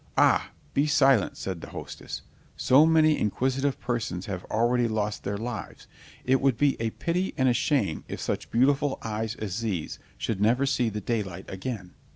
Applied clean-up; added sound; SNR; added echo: none; none; none; none.